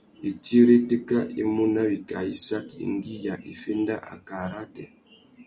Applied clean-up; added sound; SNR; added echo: none; none; none; none.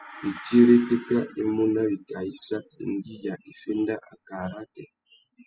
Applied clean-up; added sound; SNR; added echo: classical method spectral subtraction.